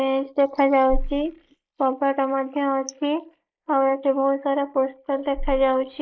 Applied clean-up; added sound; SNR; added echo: neural mask model Resemble Enhance denoiser.